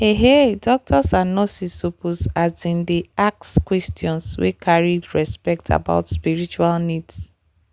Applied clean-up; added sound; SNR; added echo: none; none; none; none.